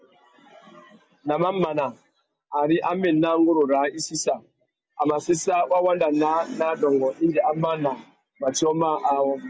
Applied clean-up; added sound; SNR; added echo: none; none; none; none.